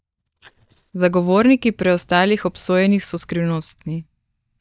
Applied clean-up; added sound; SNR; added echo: neural mask model DeepFilterNet 3.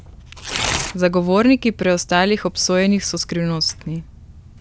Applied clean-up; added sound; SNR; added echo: none; Tearing; 12 dB; none.